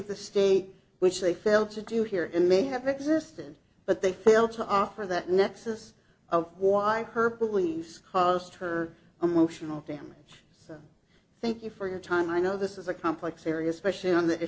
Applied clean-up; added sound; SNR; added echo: none; none; none; none.